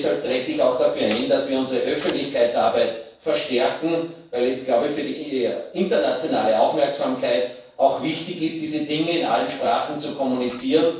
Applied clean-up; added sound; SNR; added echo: neural separator model SepFormer DNS4.